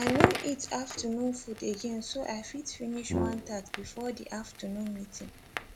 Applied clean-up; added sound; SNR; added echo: none; Brass instrument + Crackle; 0 dB; none.